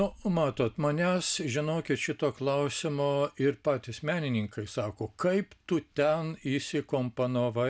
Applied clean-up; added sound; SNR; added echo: none; none; none; none.